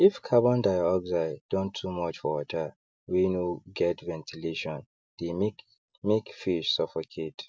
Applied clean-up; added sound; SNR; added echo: none; none; none; none.